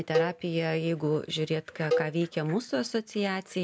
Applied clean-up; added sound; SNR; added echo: none; Cowbell; 5 dB; none.